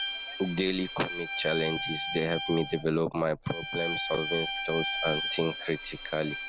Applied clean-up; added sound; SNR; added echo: none; Bowed string instrument; 4 dB; none.